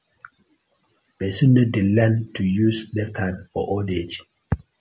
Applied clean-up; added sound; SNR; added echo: none; none; none; none.